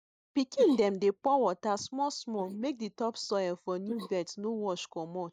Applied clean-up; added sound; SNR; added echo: neural mask model Resemble Enhance denoiser.